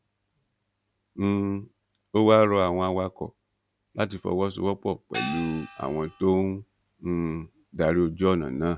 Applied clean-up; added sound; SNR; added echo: none; Gong; 10 dB; none.